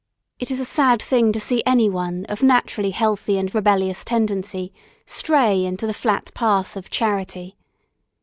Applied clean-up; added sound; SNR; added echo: none; none; none; none.